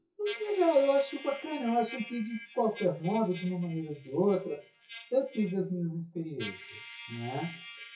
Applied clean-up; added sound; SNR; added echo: classical method WPE with log-MMSE.